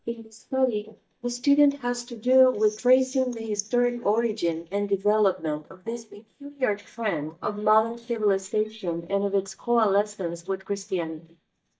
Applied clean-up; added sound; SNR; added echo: neural mask model DeepFilterNet 3.